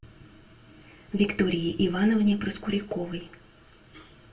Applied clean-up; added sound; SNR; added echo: none; none; none; reverberation time 0.2 s.